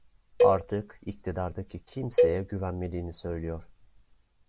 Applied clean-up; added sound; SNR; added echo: none; Cowbell; -3 dB; none.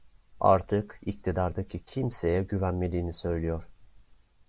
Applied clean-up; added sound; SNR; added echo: none; none; none; none.